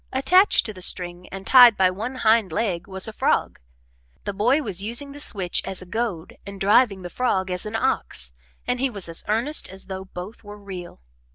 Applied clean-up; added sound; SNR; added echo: none; none; none; none.